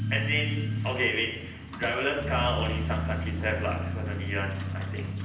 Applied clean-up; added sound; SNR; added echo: none; Truck; 0 dB; reverberation time 0.9 s.